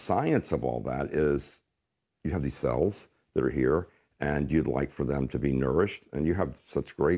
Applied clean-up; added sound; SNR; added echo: none; none; none; none.